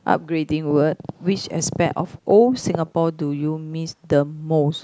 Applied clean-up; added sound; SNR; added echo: none; none; none; none.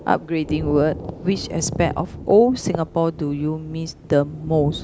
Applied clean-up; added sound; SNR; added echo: none; Thunder; 14 dB; none.